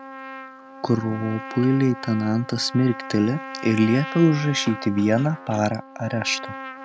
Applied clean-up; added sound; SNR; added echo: none; Trumpet; 13 dB; none.